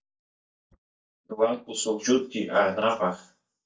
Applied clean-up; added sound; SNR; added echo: neural mask model DeepFilterNet 3.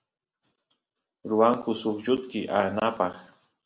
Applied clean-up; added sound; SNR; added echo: none; none; none; none.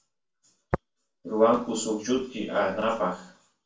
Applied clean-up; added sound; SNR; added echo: none; Tap; 12 dB; reverberation time 0.3 s.